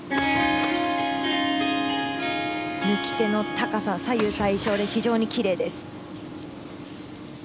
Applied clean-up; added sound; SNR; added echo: none; Harp; 0 dB; none.